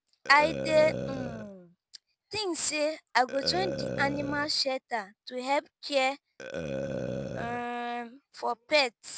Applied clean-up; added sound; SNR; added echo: none; Burping, eructation; 8 dB; none.